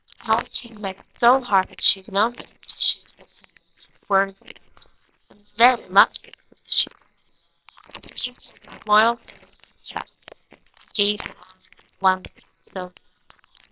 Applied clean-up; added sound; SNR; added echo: neural separator model SepFormer WHAMR!.